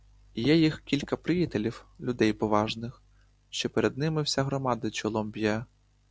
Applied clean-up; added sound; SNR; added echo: none; none; none; none.